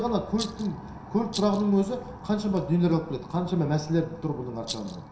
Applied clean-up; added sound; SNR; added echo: none; Rattle; 13 dB; reverberation time 0.7 s.